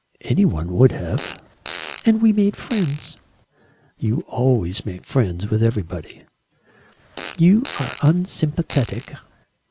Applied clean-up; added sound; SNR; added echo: none; Fart; 14 dB; none.